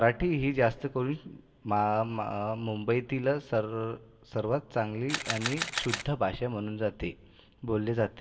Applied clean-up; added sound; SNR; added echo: none; Camera; 5 dB; reverberation time 0.3 s.